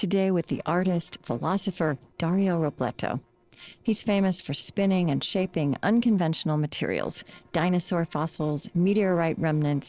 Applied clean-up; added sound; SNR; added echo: neural separator model SepFormer DNS4.